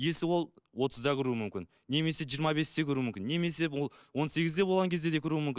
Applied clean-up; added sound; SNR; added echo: none; none; none; none.